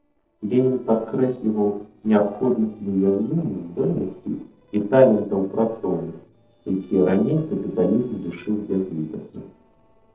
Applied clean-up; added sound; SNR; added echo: neural separator model SepFormer DNS4.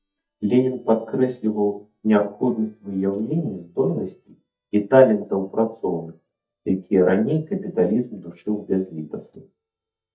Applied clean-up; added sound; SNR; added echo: neural mask model DeepFilterNet 3.